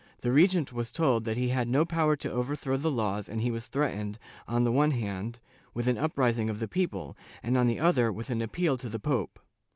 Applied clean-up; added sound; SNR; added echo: none; none; none; none.